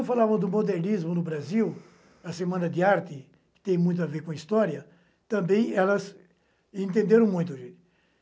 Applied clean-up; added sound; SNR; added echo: none; none; none; none.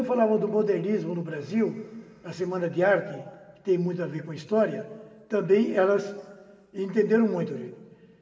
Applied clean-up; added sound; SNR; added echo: none; none; none; reverberation time 1.6 s.